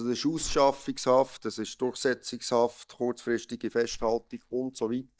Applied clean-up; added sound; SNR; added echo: neural mask model DeepFilterNet 3.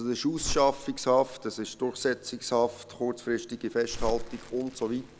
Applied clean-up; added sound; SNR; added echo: none; Crumpling, crinkling; 11 dB; none.